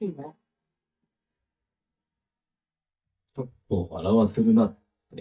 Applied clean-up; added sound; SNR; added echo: neural mask model DeepFilterNet 3.